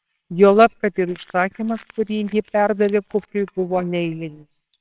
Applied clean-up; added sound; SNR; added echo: neural separator model SepFormer WHAMR!.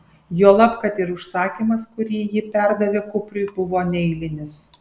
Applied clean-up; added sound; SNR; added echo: none; none; none; none.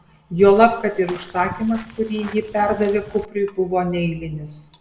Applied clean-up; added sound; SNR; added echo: none; Walk, footsteps / Bird vocalization, bird call, bird song; 19 dB; reverberation time 0.6 s.